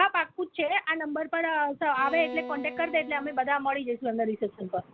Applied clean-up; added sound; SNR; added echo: none; Bowed string instrument; 14 dB; none.